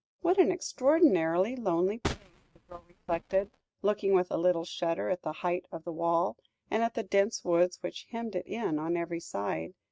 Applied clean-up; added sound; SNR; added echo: neural mask model RNNoise.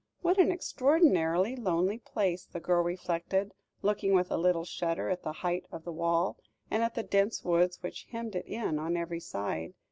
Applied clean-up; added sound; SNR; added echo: none; none; none; none.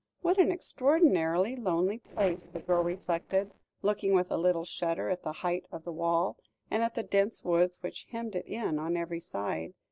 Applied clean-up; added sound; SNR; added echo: neural separator model SepFormer DNS4.